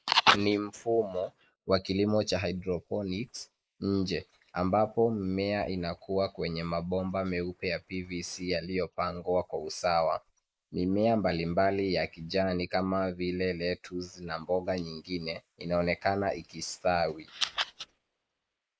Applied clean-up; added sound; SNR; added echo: neural mask model Resemble Enhance denoiser.